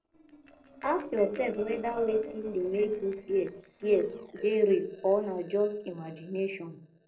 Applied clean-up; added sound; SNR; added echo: neural separator model SepFormer DNS4.